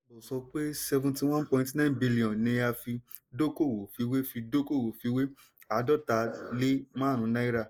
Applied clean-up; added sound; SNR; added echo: neural mask model Resemble Enhance denoiser.